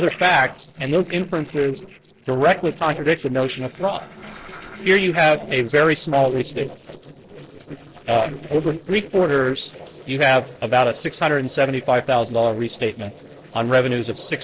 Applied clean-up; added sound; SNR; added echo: neural separator model SepFormer DNS4.